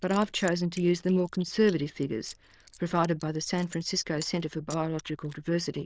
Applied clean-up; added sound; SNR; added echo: neural diffusion model UNIVERSE++.